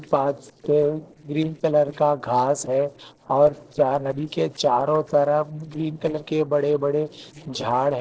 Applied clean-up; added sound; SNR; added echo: neural separator model SepFormer DNS4.